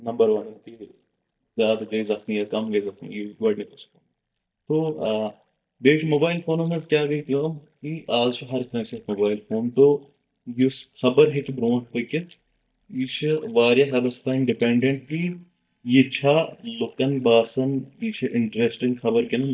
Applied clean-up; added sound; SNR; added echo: neural mask model DeepFilterNet 3.